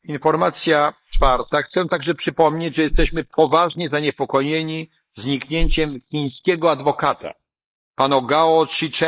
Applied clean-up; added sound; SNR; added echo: neural mask model Resemble Enhance denoiser.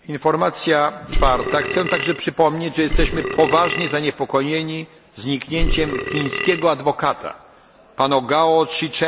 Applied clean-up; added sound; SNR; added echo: none; Burping, eructation; 2 dB; none.